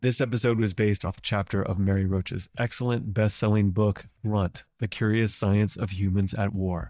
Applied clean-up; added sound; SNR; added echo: neural mask model DeepFilterNet 3.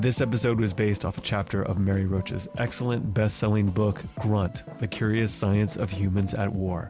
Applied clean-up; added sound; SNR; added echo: none; none; none; none.